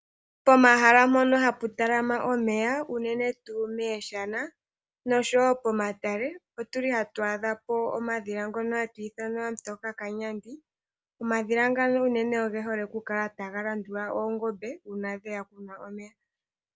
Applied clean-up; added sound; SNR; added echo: none; none; none; none.